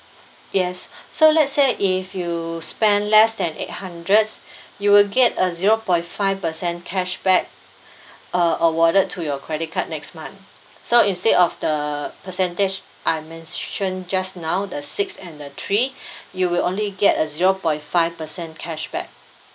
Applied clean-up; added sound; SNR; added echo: none; none; none; none.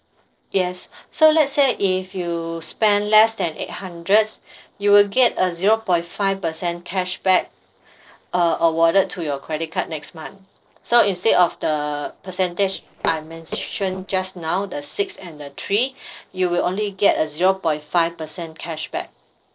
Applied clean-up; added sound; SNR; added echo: neural separator model SepFormer DNS4.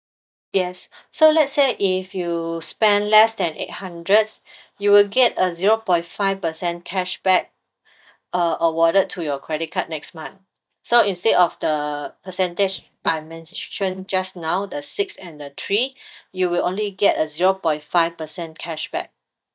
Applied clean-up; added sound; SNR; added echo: neural mask model DeepFilterNet 3.